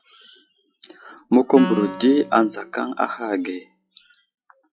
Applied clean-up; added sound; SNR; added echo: classical method log-MMSE.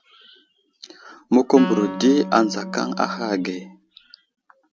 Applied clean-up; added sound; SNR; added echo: none; Wind instrument, woodwind instrument; 10 dB; none.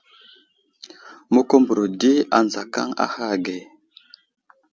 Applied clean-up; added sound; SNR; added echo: none; none; none; none.